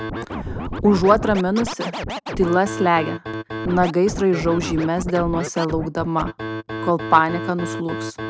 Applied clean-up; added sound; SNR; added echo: none; Scratching (performance technique); 8 dB; none.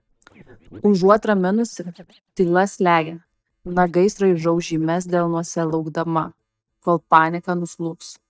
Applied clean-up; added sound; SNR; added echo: neural mask model DeepFilterNet 3.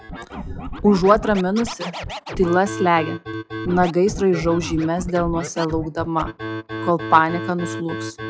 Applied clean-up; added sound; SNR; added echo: classical method log-MMSE.